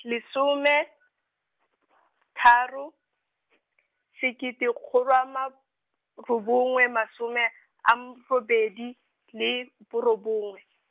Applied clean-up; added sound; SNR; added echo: none; none; none; none.